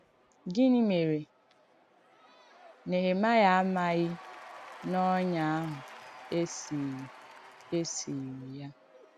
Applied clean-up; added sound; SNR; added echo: none; Applause / Crowd / Cheering; 20 dB; none.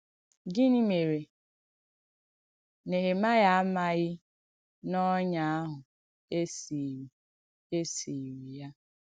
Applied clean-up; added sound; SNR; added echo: none; none; none; none.